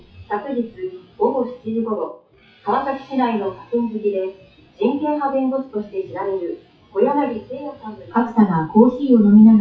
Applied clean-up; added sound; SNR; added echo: classical method WPE with log-MMSE.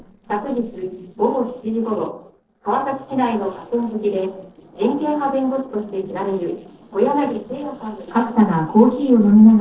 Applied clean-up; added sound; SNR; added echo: neural separator model SepFormer DNS4.